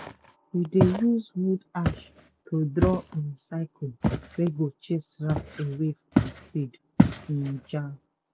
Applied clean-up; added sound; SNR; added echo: none; Walk, footsteps; 2 dB; none.